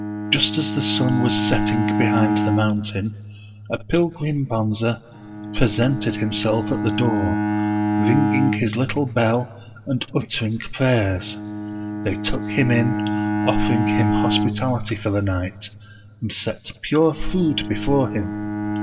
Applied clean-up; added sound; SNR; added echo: none; Bowed string instrument; 3 dB; reverberation time 1.6 s.